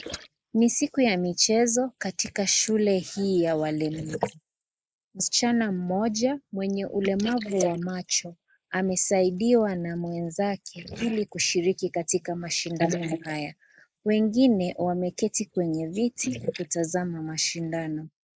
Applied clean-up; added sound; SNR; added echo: neural mask model Resemble Enhance denoiser.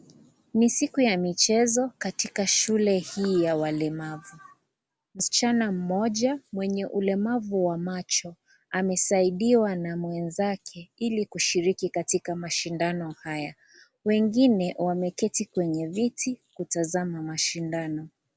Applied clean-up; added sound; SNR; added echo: none; none; none; none.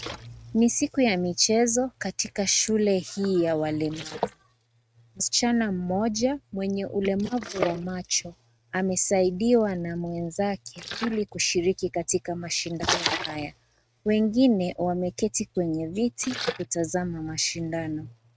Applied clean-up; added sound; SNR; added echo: neural mask model RNNoise.